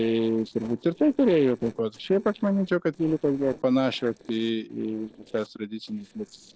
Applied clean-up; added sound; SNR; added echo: neural separator model SepFormer DNS4.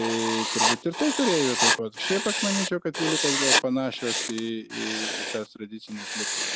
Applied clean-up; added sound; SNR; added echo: none; Writing; -1 dB; none.